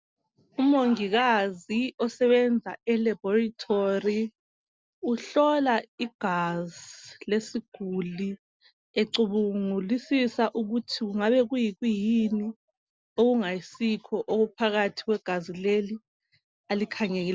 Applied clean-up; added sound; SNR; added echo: none; none; none; none.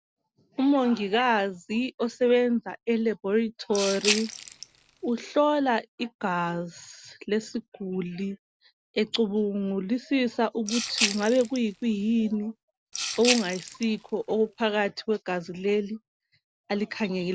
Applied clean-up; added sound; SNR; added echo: none; Rattle (instrument); 6 dB; none.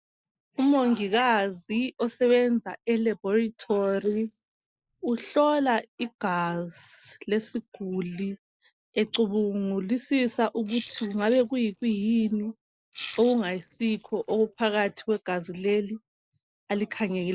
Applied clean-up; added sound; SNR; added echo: neural mask model Resemble Enhance denoiser.